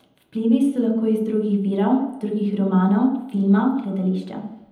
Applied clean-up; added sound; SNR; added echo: none; none; none; reverberation time 0.8 s.